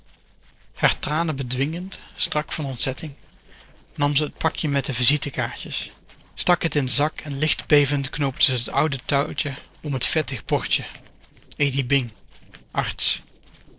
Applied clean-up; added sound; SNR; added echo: neural separator model SepFormer DNS4.